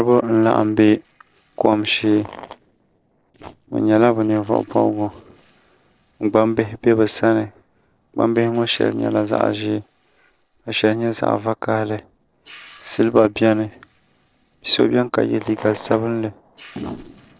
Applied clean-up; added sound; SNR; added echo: neural separator model SepFormer DNS4.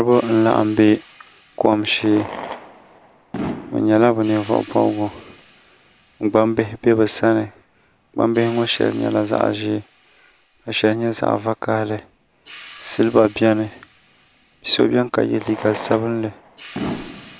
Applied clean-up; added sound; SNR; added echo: none; Fireworks + Hi-hat; 17 dB; none.